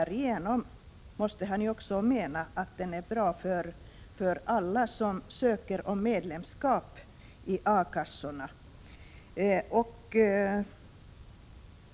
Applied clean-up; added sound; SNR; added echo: none; none; none; none.